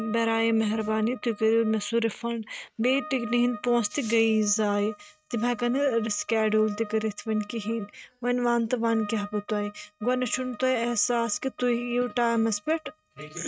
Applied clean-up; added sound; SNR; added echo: neural mask model RNNoise.